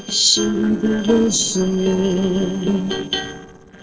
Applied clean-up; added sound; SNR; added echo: neural separator model SepFormer DNS4.